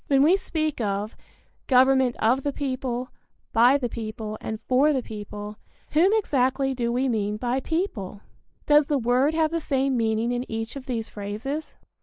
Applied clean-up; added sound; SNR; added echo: neural mask model Resemble Enhance denoiser.